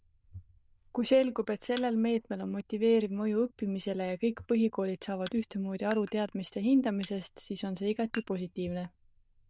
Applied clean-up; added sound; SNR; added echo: neural diffusion model UNIVERSE++.